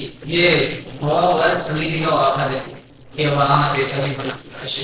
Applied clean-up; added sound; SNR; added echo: neural separator model SepFormer DNS4.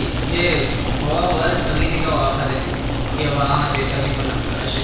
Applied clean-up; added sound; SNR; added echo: none; Boiling; 0 dB; reverberation time 1.1 s.